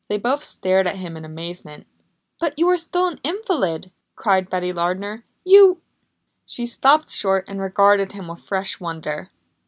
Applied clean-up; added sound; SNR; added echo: none; none; none; none.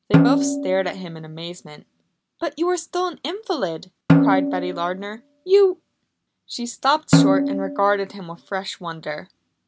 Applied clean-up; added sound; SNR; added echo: none; Snare drum; -2 dB; none.